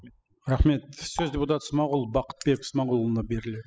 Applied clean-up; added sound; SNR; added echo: classical method spectral subtraction.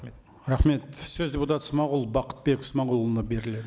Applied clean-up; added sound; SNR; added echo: none; none; none; none.